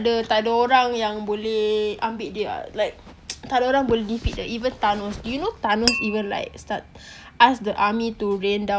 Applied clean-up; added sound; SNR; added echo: none; Glass; 6 dB; none.